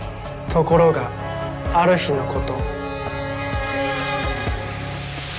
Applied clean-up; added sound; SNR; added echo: none; none; none; none.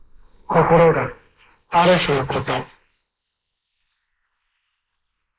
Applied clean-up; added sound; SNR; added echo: neural mask model Resemble Enhance denoiser.